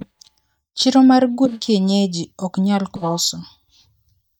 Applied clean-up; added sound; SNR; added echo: neural mask model DeepFilterNet 3.